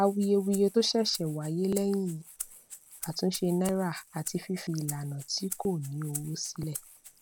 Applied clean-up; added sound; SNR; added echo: none; Rattle (instrument); 14 dB; none.